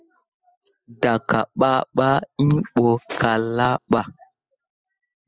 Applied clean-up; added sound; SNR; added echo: classical method spectral subtraction.